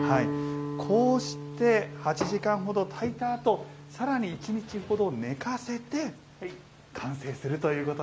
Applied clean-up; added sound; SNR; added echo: none; Guitar; 9 dB; none.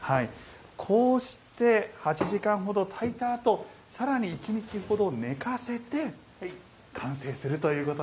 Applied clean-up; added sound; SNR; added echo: none; none; none; none.